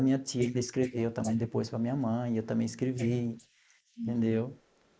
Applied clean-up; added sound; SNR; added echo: neural mask model Resemble Enhance denoiser.